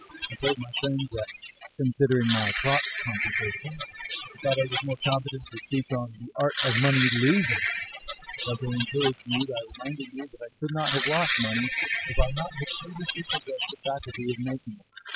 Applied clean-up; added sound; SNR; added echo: classical method spectral subtraction.